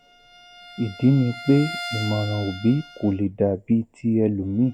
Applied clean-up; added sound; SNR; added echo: none; Bowed string instrument; 15 dB; none.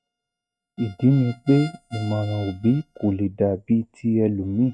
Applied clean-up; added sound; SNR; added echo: neural mask model RNNoise.